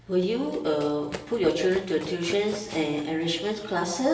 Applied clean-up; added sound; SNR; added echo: none; Run; 17 dB; reverberation time 1.0 s.